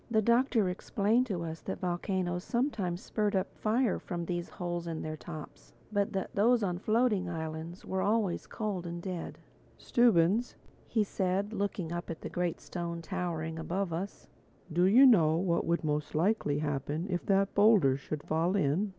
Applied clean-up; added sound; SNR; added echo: none; none; none; none.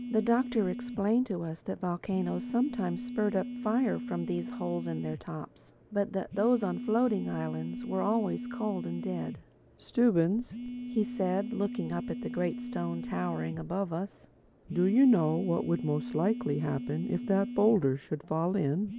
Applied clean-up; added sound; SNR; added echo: none; Telephone; 9 dB; none.